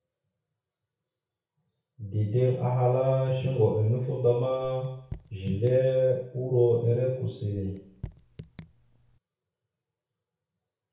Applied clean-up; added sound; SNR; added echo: none; Raindrop / Drip; 18 dB; reverberation time 0.6 s.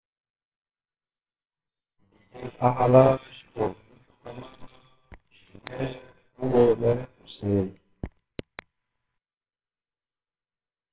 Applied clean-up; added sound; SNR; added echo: neural separator model SepFormer WHAMR!.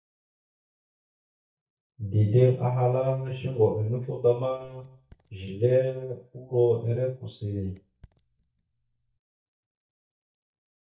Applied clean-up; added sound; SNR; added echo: neural mask model DeepFilterNet 3.